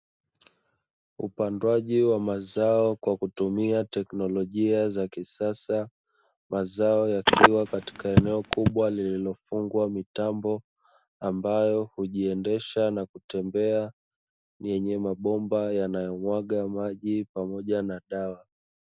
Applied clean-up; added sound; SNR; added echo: none; Telephone; -5 dB; none.